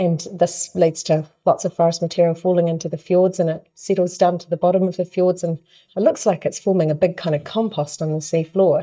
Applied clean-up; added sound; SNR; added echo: neural mask model DeepFilterNet 3.